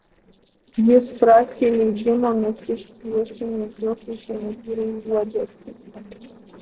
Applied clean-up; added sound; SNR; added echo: neural separator model SepFormer DNS4.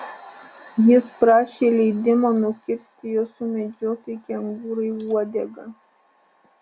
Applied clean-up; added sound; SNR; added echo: none; none; none; none.